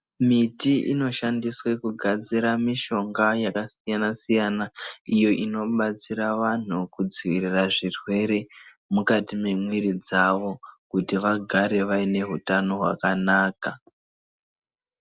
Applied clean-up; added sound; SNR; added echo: none; none; none; none.